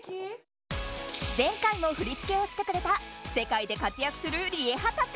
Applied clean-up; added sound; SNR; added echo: none; none; none; none.